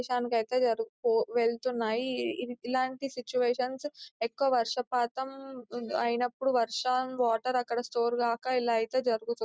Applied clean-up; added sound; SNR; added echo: none; none; none; none.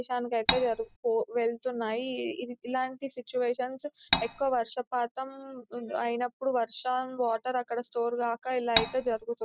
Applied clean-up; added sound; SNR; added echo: none; Cutlery, silverware; -3 dB; none.